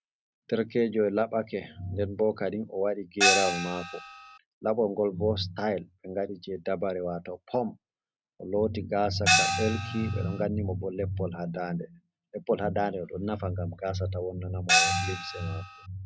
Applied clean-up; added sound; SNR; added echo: none; Gong; -3 dB; none.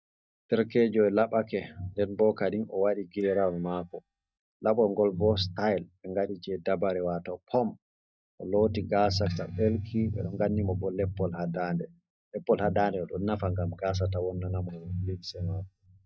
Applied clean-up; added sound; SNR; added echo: neural mask model DeepFilterNet 3.